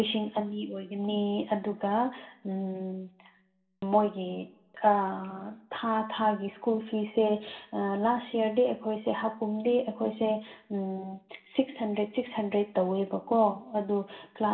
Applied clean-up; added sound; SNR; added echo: none; none; none; reverberation time 0.6 s.